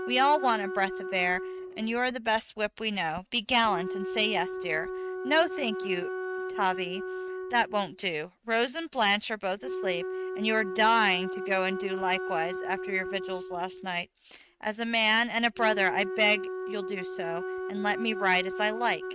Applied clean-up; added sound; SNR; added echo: neural mask model RNNoise.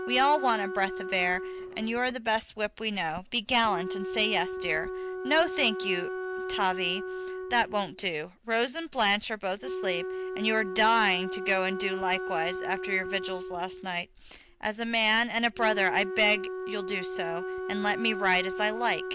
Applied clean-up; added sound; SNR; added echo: none; Wind instrument, woodwind instrument; 7 dB; none.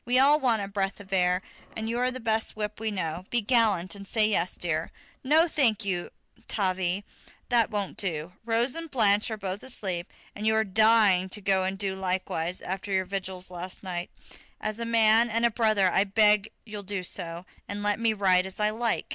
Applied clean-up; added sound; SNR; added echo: none; none; none; none.